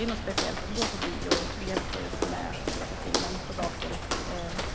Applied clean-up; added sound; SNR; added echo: none; Walk, footsteps; -5 dB; none.